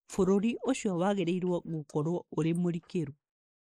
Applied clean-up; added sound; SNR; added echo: neural mask model Resemble Enhance denoiser.